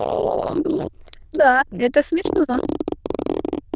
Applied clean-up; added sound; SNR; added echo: neural diffusion model UNIVERSE++.